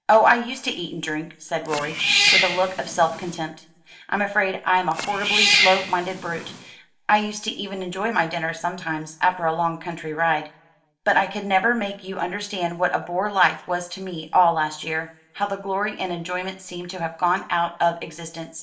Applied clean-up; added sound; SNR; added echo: none; Cat; 1 dB; reverberation time 0.9 s.